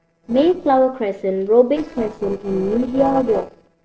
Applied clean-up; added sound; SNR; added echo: neural separator model SepFormer DNS4.